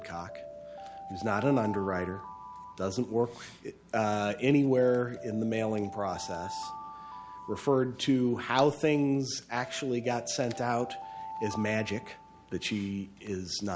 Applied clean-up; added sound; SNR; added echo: none; Alarm; 14 dB; none.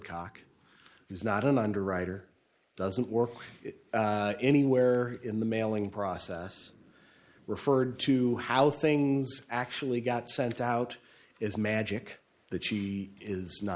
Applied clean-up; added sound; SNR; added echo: neural mask model Resemble Enhance denoiser.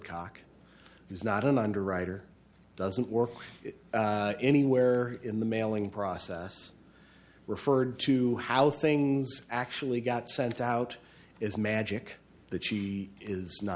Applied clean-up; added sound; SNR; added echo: none; none; none; none.